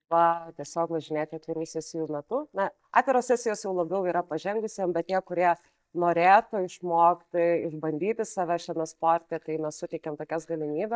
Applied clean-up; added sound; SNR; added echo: neural mask model DeepFilterNet 3.